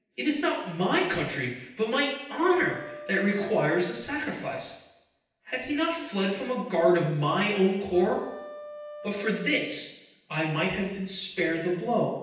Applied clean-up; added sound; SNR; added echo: none; Wind instrument, woodwind instrument; 17 dB; reverberation time 0.9 s.